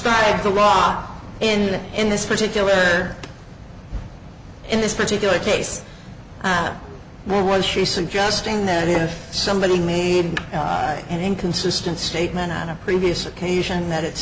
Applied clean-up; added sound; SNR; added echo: none; none; none; none.